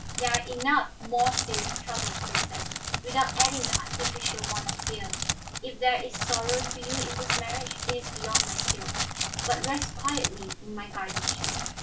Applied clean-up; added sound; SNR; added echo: none; Crackle; -2 dB; reverberation time 0.2 s.